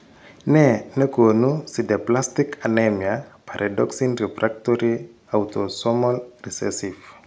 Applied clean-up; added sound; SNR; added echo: none; none; none; none.